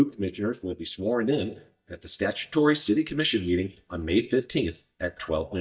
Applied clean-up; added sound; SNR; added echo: neural mask model DeepFilterNet 3.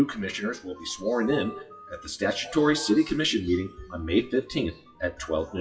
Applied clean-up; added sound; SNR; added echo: classical method WPE with log-MMSE.